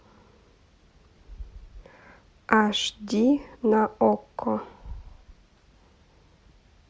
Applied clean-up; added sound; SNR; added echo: none; none; none; none.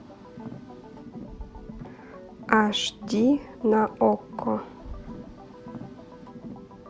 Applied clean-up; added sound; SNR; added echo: none; Car + Organ; 14 dB; none.